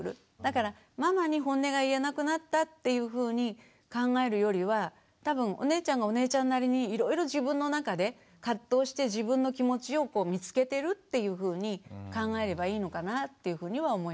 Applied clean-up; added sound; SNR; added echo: none; none; none; none.